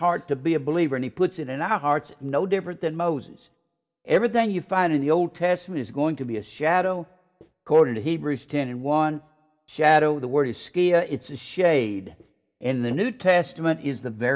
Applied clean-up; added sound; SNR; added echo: none; none; none; none.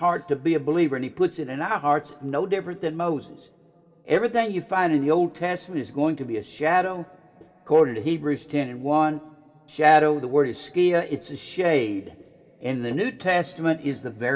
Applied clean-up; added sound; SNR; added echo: none; none; none; reverberation time 1.9 s.